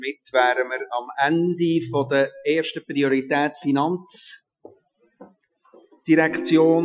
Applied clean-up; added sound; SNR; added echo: classical method Wiener filter.